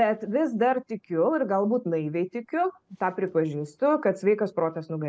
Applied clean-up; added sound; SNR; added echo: none; none; none; none.